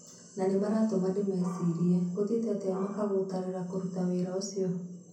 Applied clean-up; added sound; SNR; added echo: none; none; none; reverberation time 0.6 s.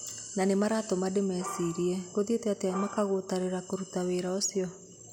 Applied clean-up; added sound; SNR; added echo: none; none; none; none.